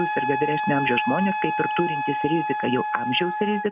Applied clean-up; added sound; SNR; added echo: none; Wind instrument, woodwind instrument; 1 dB; none.